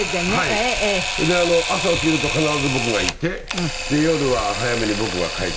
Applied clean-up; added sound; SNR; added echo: none; Camera; 3 dB; none.